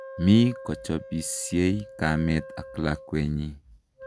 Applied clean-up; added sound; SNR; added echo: none; Wind instrument, woodwind instrument; 17 dB; none.